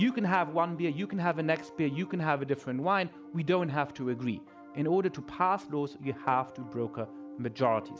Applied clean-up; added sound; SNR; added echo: none; Piano; 16 dB; none.